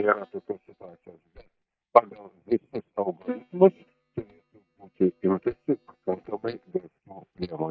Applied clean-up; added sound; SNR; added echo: neural mask model DeepFilterNet 3.